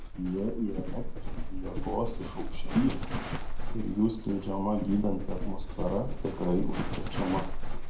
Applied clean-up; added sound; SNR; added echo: none; Livestock, farm animals, working animals; -1 dB; reverberation time 0.5 s.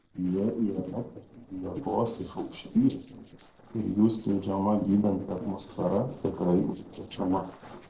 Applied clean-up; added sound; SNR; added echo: neural separator model SepFormer DNS4.